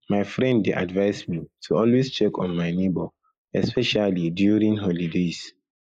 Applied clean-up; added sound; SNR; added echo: neural mask model Resemble Enhance denoiser.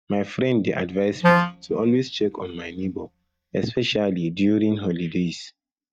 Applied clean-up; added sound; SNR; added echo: neural mask model DeepFilterNet 3.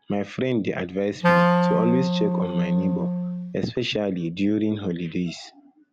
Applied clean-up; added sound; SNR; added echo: none; Wind instrument, woodwind instrument; -3 dB; none.